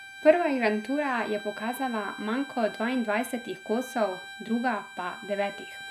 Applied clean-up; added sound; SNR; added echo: none; Bowed string instrument; 14 dB; none.